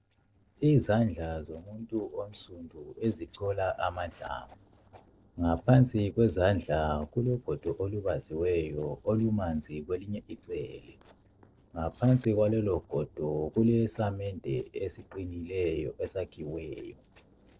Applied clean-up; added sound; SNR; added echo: neural separator model SepFormer DNS4.